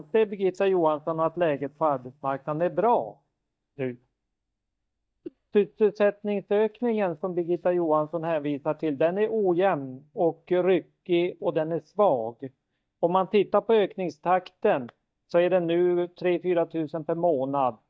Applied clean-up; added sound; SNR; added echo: neural mask model DeepFilterNet 3.